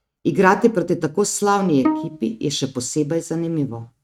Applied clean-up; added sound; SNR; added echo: neural mask model RNNoise.